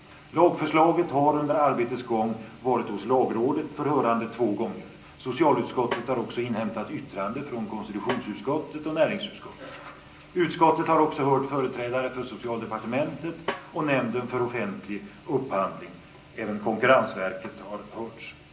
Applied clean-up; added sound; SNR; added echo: none; Snare drum; 13 dB; reverberation time 0.5 s.